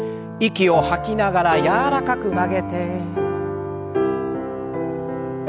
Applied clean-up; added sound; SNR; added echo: none; none; none; none.